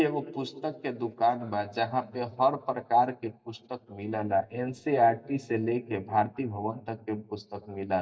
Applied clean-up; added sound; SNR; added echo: neural mask model DeepFilterNet 3.